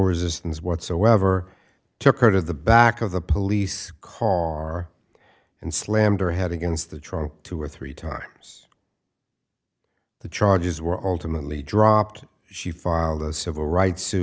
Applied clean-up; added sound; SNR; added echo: none; none; none; none.